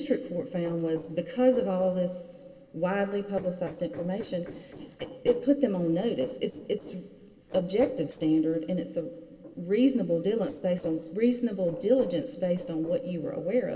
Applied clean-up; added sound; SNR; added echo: neural separator model SepFormer DNS4.